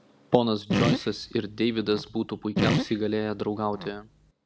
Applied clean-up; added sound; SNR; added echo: none; Fart; 2 dB; none.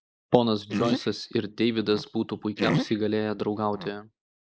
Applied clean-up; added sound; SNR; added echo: neural mask model Resemble Enhance denoiser.